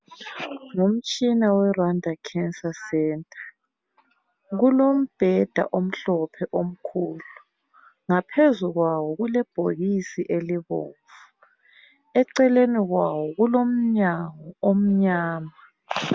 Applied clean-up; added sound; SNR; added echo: none; none; none; none.